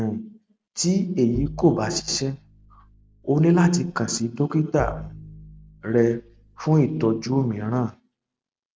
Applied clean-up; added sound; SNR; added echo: none; Bowed string instrument; 16 dB; none.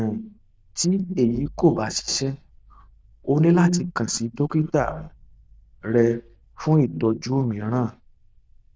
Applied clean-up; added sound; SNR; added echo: neural diffusion model UNIVERSE++.